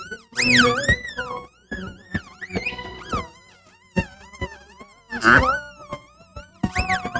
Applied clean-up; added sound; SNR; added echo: neural mask model RNNoise.